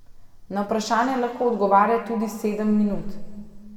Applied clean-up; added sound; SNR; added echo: none; none; none; reverberation time 1.4 s.